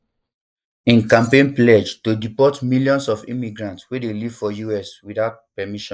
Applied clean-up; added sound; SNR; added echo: neural mask model DeepFilterNet 3.